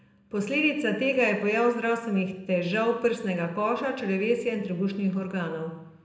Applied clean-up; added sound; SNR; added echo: none; none; none; reverberation time 0.8 s.